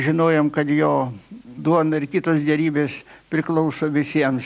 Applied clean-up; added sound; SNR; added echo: none; none; none; none.